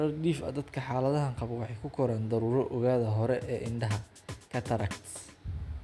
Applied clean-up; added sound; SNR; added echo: none; Drum; 14 dB; none.